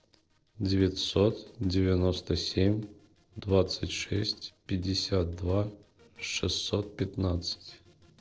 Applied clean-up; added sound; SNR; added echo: neural separator model SepFormer DNS4.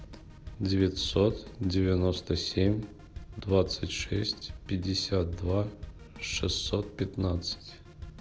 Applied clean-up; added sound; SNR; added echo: none; Drum kit; 16 dB; none.